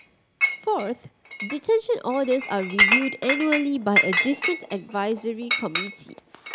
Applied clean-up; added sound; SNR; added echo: none; Chink, clink; 0 dB; none.